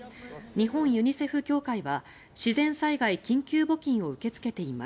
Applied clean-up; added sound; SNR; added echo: none; none; none; none.